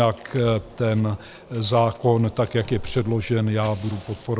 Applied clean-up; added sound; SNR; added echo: none; Fire + Fire; 20 dB; none.